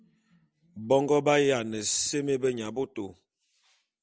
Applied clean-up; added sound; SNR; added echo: none; none; none; none.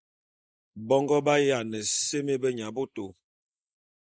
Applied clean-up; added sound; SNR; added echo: neural mask model Resemble Enhance denoiser.